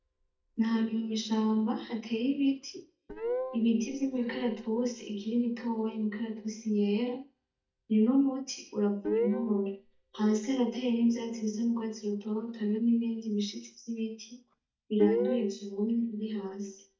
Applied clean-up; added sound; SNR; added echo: neural mask model DeepFilterNet 3.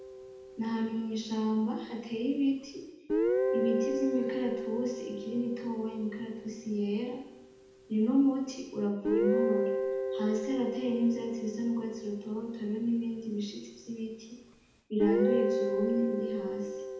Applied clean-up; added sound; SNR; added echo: none; Guitar; 2 dB; reverberation time 0.8 s.